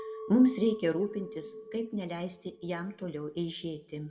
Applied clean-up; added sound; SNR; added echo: none; Chink, clink; 15 dB; reverberation time 1.8 s.